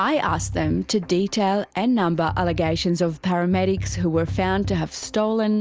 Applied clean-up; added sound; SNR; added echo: none; none; none; none.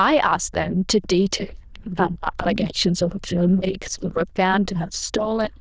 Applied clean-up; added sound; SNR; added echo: neural diffusion model UNIVERSE++.